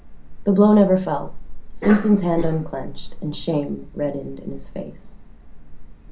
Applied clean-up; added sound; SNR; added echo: none; Cough; 8 dB; reverberation time 0.3 s.